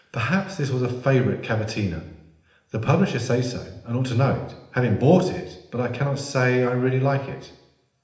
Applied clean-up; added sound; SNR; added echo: none; none; none; reverberation time 0.8 s.